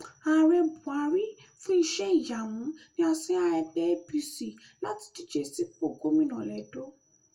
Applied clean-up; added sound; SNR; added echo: none; none; none; reverberation time 0.2 s.